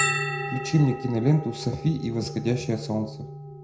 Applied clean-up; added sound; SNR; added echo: none; Bell; 6 dB; reverberation time 0.4 s.